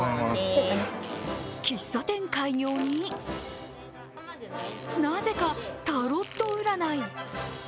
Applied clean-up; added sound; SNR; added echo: none; Fart; 20 dB; none.